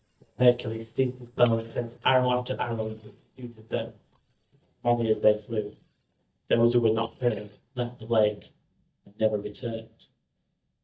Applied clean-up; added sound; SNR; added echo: neural mask model DeepFilterNet 3.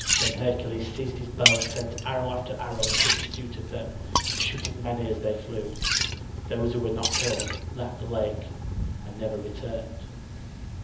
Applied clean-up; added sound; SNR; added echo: none; Liquid; -2 dB; reverberation time 0.7 s.